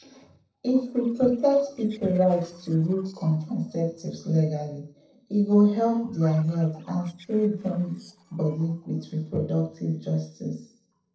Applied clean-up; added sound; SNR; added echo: neural separator model SepFormer DNS4.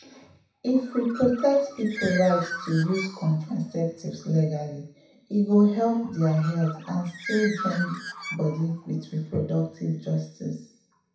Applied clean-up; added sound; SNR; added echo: none; Bird; 14 dB; reverberation time 0.7 s.